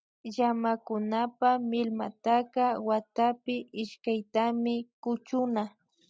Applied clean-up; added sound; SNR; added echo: none; none; none; none.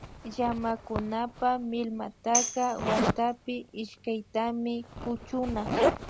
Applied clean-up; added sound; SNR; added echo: none; Tambourine + Zipper (clothing); 2 dB; none.